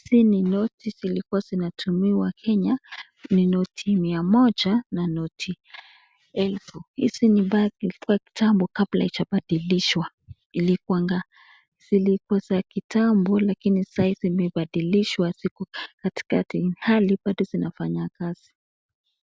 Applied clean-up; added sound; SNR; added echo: none; none; none; none.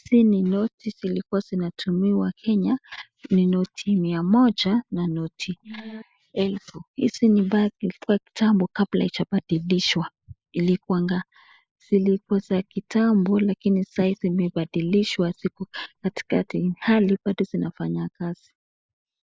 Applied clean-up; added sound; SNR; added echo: neural mask model Resemble Enhance denoiser.